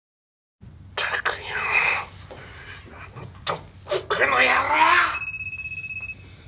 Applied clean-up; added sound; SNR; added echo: none; none; none; none.